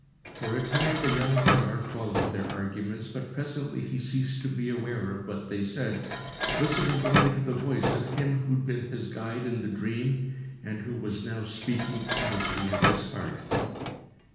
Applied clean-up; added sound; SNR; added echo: none; Dishes, pots, and pans; 2 dB; reverberation time 1.1 s.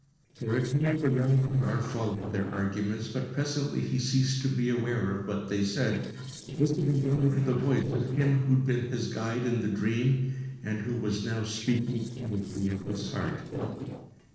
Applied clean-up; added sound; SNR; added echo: neural separator model SepFormer DNS4.